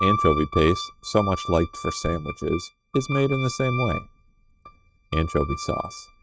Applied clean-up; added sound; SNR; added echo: neural mask model RNNoise.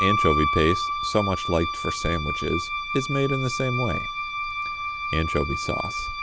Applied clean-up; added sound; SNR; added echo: none; Wind instrument, woodwind instrument; 1 dB; none.